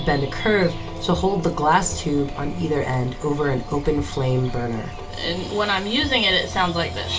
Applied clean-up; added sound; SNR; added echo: none; Bird; 20 dB; reverberation time 0.2 s.